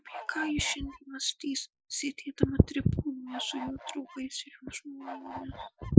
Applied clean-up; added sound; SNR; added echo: classical method Wiener filter.